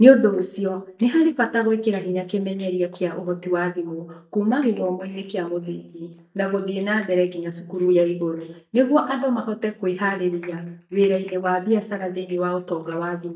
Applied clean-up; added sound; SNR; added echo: neural mask model DeepFilterNet 3.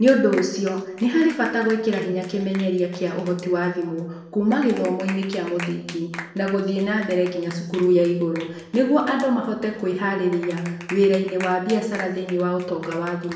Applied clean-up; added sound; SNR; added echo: none; Clapping; 18 dB; reverberation time 0.8 s.